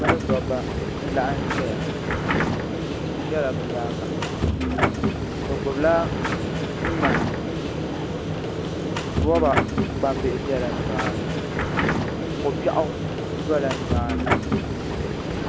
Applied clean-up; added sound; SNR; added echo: none; Subway, metro, underground; -4 dB; none.